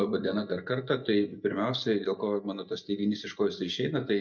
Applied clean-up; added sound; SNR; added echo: neural mask model DeepFilterNet 3.